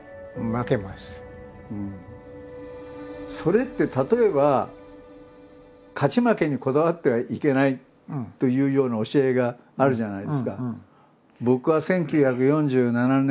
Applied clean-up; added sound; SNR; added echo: none; none; none; none.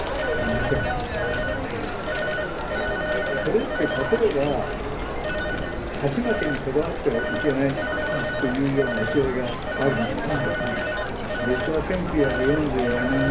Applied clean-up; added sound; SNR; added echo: none; Telephone; 0 dB; reverberation time 0.3 s.